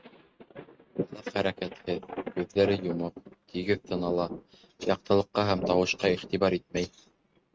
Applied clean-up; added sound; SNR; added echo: neural mask model RNNoise.